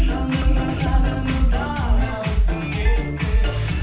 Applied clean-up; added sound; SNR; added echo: none; Marimba, xylophone; 12 dB; reverberation time 0.3 s.